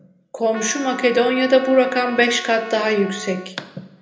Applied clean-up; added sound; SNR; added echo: none; Trumpet; 15 dB; reverberation time 0.7 s.